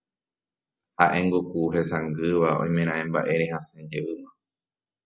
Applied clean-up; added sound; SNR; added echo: none; none; none; none.